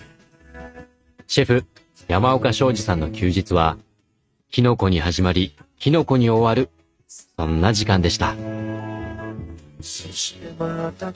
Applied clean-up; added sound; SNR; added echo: neural mask model RNNoise.